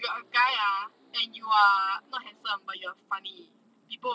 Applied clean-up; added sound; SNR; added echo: none; none; none; none.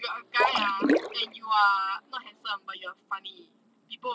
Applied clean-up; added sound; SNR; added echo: none; Splash, splatter; -2 dB; none.